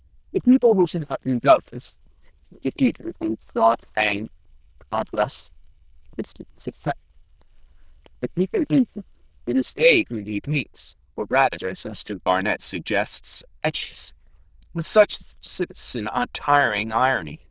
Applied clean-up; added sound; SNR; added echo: neural diffusion model UNIVERSE++.